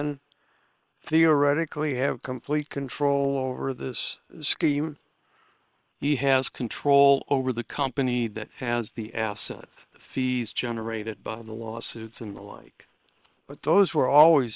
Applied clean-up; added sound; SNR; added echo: neural separator model SepFormer WHAM!.